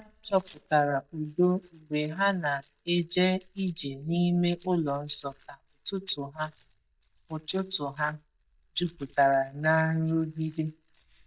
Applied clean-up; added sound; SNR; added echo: neural mask model DeepFilterNet 3.